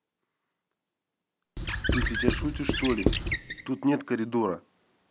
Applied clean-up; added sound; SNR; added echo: none; Squeak / Writing; -2 dB; none.